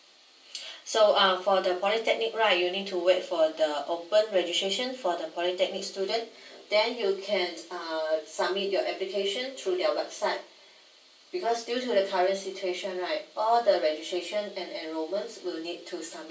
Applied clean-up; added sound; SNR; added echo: none; none; none; reverberation time 0.3 s.